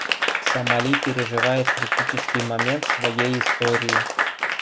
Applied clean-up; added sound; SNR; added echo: none; Applause / Crowd; -3 dB; none.